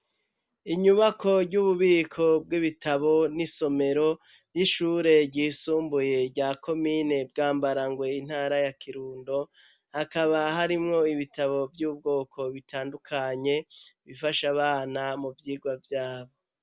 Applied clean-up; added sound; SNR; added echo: none; none; none; none.